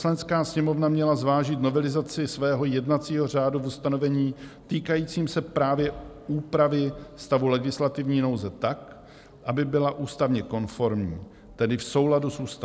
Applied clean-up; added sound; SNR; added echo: none; none; none; none.